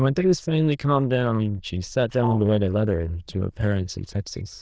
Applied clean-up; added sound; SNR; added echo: neural diffusion model UNIVERSE++.